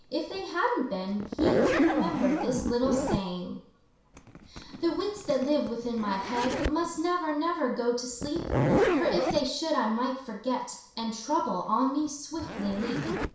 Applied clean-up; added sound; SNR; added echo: none; Zipper (clothing); 2 dB; reverberation time 0.6 s.